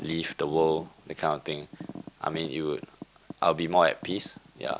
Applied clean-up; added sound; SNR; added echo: none; none; none; none.